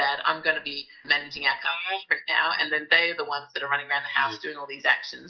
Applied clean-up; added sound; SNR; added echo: neural mask model Resemble Enhance denoiser.